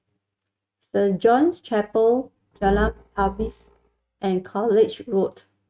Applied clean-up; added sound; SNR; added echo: neural mask model RNNoise.